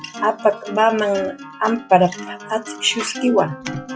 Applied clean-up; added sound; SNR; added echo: classical method log-MMSE.